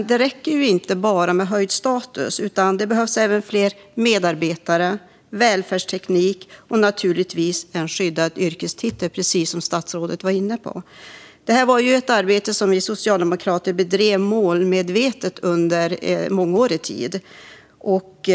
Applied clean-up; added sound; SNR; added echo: none; none; none; none.